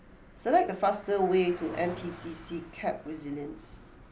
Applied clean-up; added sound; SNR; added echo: none; Car passing by; 19 dB; none.